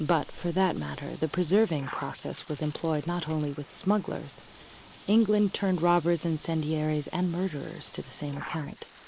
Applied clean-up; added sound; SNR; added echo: neural mask model Resemble Enhance denoiser.